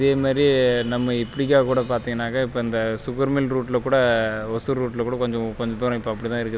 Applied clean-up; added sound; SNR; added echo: none; none; none; none.